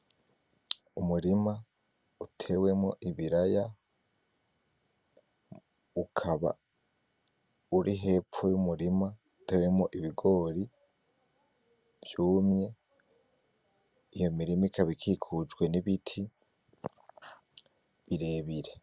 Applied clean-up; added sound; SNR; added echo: none; none; none; none.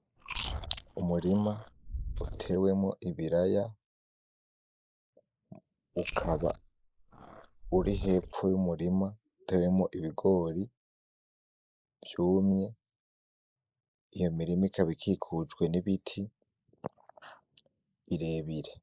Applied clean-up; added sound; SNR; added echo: neural mask model Resemble Enhance denoiser.